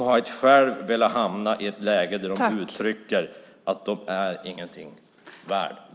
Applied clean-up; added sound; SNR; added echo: none; none; none; none.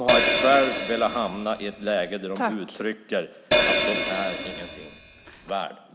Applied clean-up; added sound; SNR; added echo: none; Hi-hat; -1 dB; none.